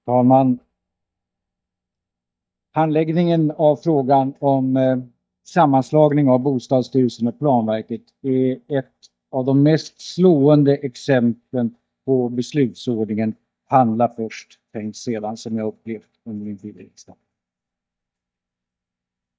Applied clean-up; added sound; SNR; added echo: neural mask model DeepFilterNet 3.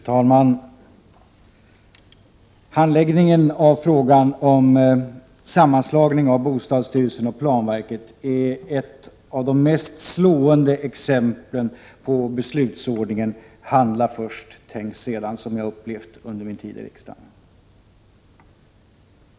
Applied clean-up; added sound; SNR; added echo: none; none; none; none.